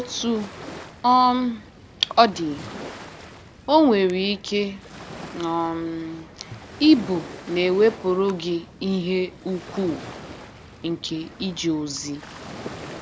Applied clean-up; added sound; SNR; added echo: none; Waves, surf; 16 dB; none.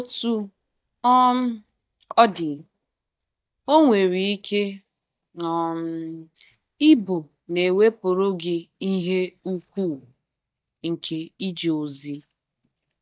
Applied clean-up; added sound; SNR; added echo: neural mask model DeepFilterNet 3.